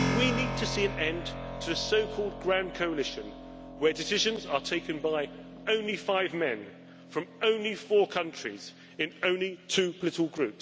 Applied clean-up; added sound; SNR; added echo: none; Keyboard (musical); 8 dB; none.